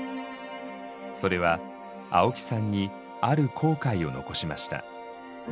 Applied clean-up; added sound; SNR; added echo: none; none; none; none.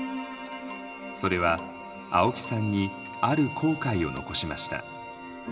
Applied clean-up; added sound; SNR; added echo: none; Clock; 17 dB; reverberation time 1.8 s.